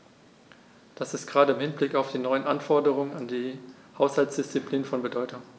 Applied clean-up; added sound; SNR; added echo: none; none; none; none.